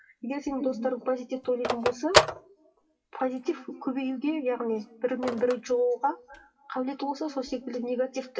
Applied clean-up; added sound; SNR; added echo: classical method WPE with log-MMSE.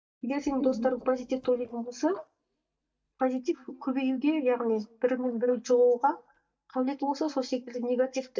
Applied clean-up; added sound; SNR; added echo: neural mask model DeepFilterNet 3.